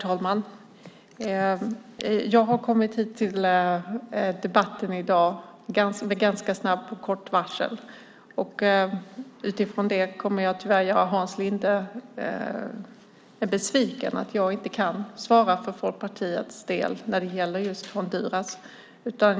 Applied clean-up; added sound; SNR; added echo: none; none; none; none.